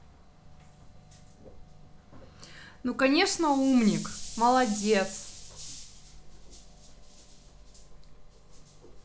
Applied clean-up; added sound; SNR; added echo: none; none; none; none.